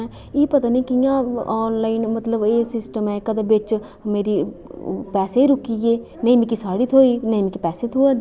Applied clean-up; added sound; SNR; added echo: none; none; none; none.